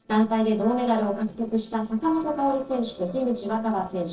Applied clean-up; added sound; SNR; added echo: neural separator model SepFormer DNS4.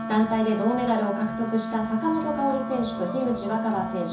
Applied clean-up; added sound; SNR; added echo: none; Wind instrument, woodwind instrument; 6 dB; reverberation time 0.7 s.